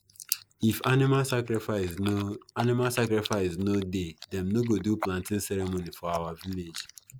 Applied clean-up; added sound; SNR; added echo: neural mask model Resemble Enhance denoiser.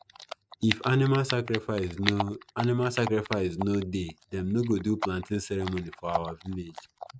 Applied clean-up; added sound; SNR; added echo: neural mask model RNNoise.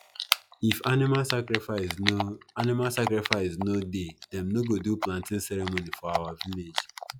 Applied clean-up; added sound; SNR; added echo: classical method log-MMSE.